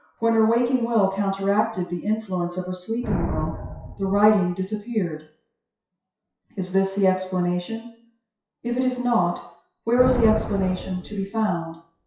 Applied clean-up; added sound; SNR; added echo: classical method WPE with log-MMSE.